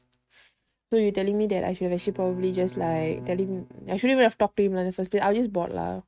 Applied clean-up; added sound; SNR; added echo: neural mask model RNNoise.